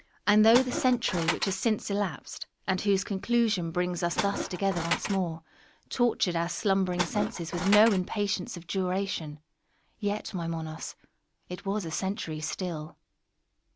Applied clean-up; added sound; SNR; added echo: none; Tools; 5 dB; none.